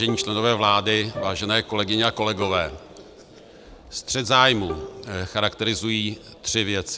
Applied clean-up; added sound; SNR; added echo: none; Bowed string instrument + Bowed string instrument; 16 dB; none.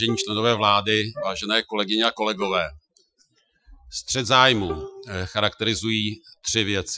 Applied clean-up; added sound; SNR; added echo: classical method Wiener filter.